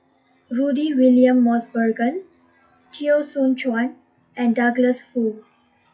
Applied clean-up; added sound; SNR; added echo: classical method WPE with log-MMSE.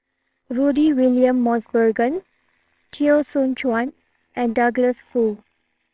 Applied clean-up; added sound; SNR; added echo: neural separator model SepFormer WHAMR!.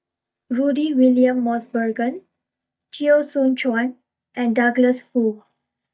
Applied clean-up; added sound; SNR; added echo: neural mask model DeepFilterNet 3.